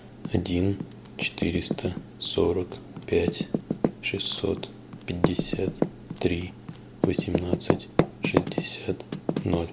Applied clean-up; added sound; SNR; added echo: none; Typing; 1 dB; none.